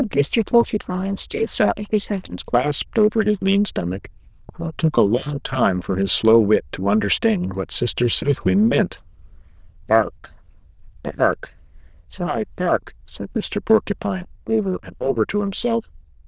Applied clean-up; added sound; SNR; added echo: neural diffusion model UNIVERSE++.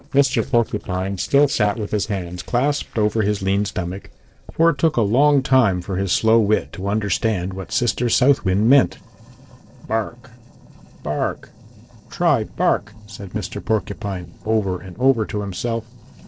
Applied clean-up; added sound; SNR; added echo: neural separator model SepFormer DNS4.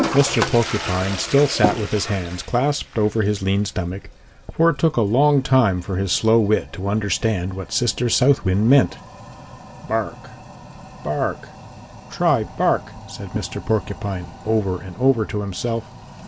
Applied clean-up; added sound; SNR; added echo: none; Toilet flush; 12 dB; none.